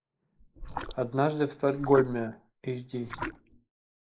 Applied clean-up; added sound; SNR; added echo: neural mask model Resemble Enhance denoiser.